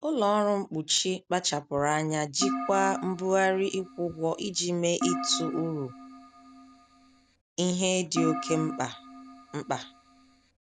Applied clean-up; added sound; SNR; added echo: none; Keyboard (musical); 7 dB; none.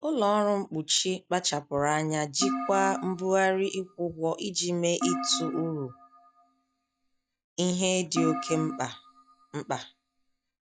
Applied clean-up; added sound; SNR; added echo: classical method log-MMSE.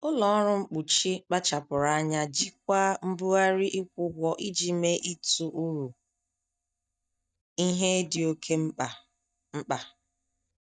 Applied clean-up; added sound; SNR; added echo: neural mask model DeepFilterNet 3.